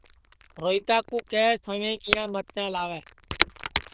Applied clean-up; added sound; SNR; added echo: neural diffusion model UNIVERSE++.